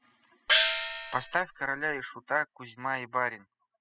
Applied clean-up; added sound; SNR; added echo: classical method spectral subtraction.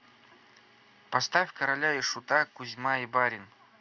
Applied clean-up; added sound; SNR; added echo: none; none; none; none.